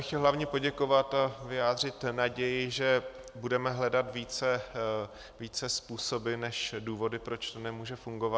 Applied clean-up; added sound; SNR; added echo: none; none; none; none.